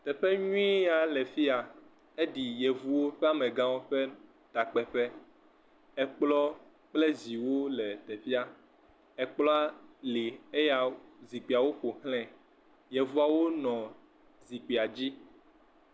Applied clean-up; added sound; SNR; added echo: none; none; none; none.